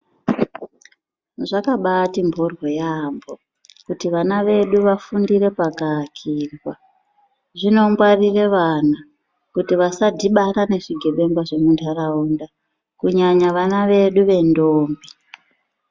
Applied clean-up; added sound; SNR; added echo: none; none; none; none.